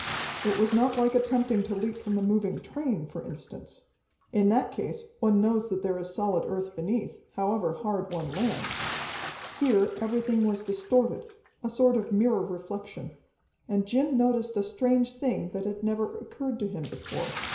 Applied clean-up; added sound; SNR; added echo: none; Bathtub (filling or washing) / Splash, splatter; 15 dB; reverberation time 0.5 s.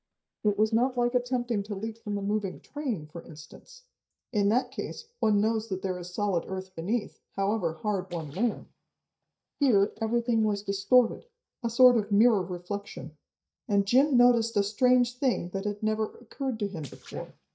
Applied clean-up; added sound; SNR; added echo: neural mask model DeepFilterNet 3.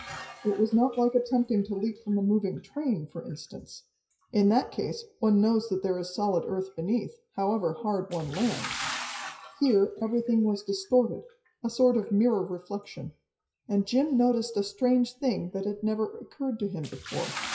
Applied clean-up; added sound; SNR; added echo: classical method WPE with log-MMSE.